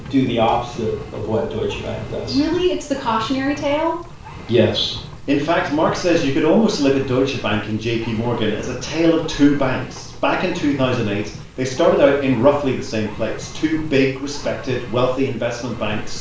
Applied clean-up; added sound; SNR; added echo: none; Engine; 15 dB; reverberation time 0.4 s.